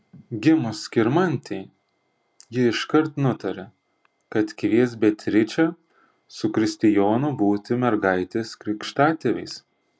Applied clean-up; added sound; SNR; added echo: none; none; none; none.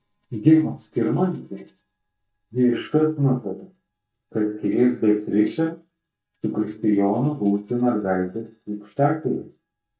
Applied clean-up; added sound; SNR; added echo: neural mask model DeepFilterNet 3.